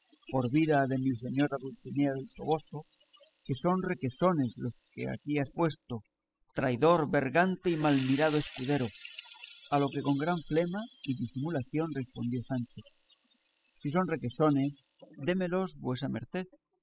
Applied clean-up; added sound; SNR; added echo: classical method spectral subtraction.